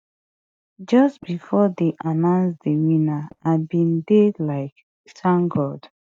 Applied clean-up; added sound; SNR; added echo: neural mask model DeepFilterNet 3.